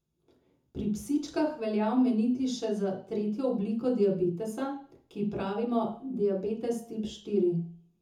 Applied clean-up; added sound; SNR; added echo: none; none; none; reverberation time 0.5 s.